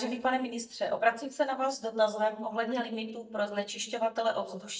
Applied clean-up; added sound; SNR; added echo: neural mask model DeepFilterNet 3.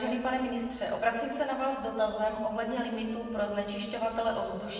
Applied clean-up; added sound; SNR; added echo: none; Wind instrument, woodwind instrument; 19 dB; reverberation time 1.1 s.